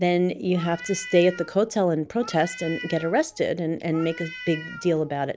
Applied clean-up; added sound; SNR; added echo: none; Meow; 15 dB; none.